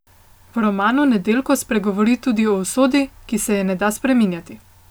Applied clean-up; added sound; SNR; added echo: none; none; none; none.